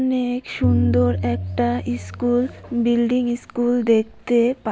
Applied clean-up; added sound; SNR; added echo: none; Tabla; 6 dB; none.